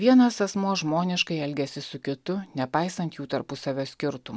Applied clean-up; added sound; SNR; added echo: none; none; none; none.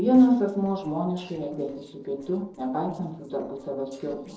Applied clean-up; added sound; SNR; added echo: neural separator model SepFormer DNS4.